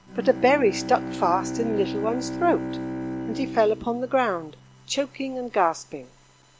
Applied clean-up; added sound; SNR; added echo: none; Bowed string instrument; 8 dB; none.